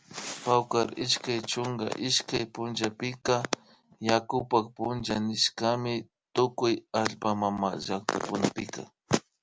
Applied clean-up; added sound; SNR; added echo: none; none; none; none.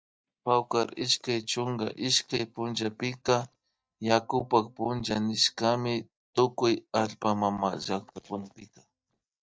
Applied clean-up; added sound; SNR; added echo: neural mask model DeepFilterNet 3.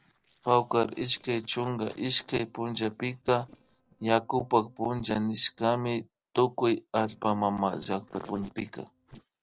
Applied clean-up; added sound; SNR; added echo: neural separator model SepFormer DNS4.